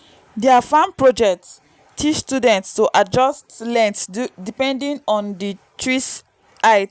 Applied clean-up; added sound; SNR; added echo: none; none; none; none.